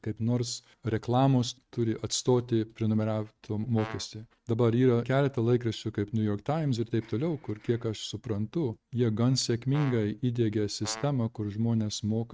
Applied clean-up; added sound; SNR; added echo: neural mask model RNNoise.